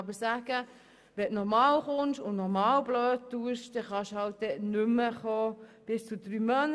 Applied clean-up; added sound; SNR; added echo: none; none; none; none.